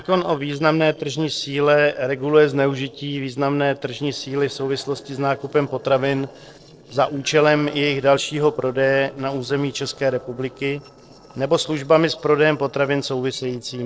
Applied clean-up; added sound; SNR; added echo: neural separator model SepFormer DNS4.